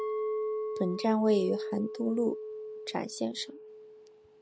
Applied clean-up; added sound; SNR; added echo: none; Chink, clink; 5 dB; none.